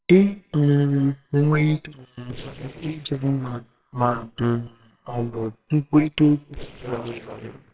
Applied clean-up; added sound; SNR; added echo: neural separator model SepFormer WHAMR!.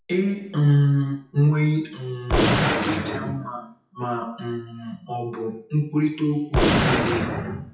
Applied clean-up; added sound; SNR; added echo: classical method WPE with log-MMSE.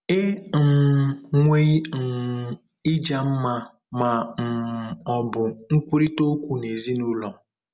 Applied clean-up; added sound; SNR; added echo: none; none; none; none.